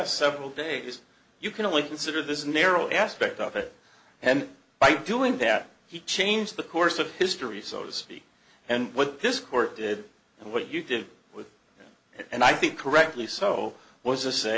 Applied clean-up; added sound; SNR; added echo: none; none; none; none.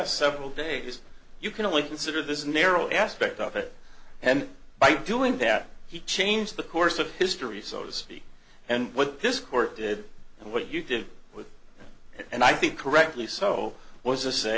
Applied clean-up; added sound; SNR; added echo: none; Livestock, farm animals, working animals; 16 dB; none.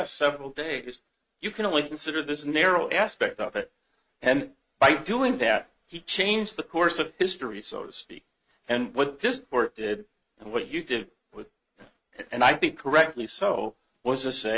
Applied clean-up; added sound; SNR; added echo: neural mask model RNNoise.